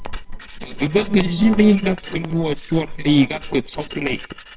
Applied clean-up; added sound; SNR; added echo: neural separator model SepFormer WHAMR!.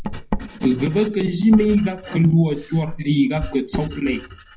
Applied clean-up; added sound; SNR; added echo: classical method WPE with log-MMSE.